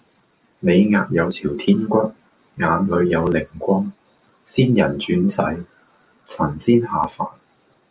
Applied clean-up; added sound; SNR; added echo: none; none; none; none.